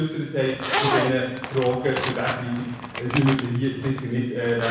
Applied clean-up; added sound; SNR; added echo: none; Zipper (clothing); 5 dB; reverberation time 1.0 s.